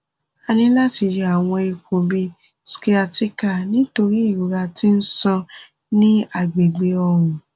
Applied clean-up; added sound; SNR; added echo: none; none; none; none.